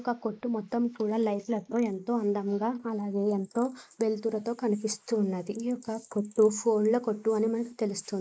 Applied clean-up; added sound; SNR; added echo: neural mask model Resemble Enhance denoiser.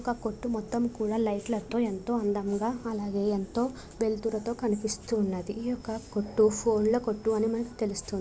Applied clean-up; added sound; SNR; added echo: none; none; none; none.